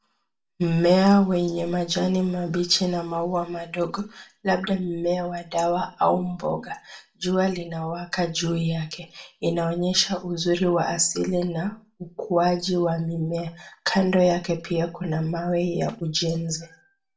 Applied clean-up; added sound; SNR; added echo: none; none; none; reverberation time 0.3 s.